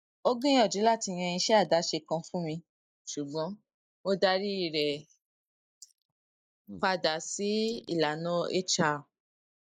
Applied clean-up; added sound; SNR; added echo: neural mask model Resemble Enhance denoiser.